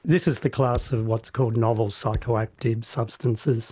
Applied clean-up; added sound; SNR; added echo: none; Thump, thud; 12 dB; none.